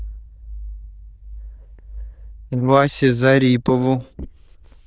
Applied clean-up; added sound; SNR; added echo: neural diffusion model UNIVERSE++.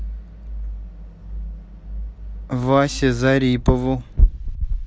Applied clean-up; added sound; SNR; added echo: none; none; none; none.